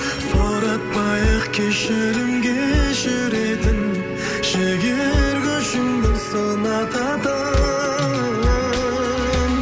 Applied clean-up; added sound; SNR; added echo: none; none; none; none.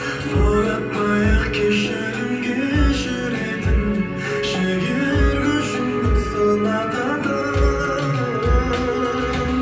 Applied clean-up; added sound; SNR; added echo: none; none; none; reverberation time 0.6 s.